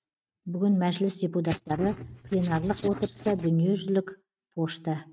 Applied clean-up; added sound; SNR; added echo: neural mask model RNNoise.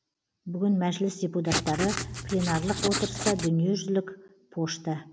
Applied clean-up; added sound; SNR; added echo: none; Writing; 3 dB; none.